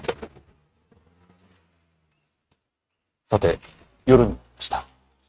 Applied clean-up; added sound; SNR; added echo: neural mask model RNNoise.